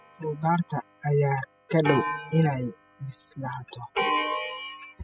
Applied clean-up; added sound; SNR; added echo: classical method spectral subtraction.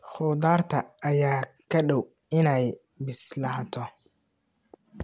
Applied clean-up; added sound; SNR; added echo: none; none; none; none.